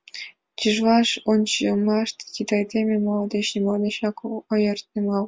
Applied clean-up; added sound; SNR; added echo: none; none; none; none.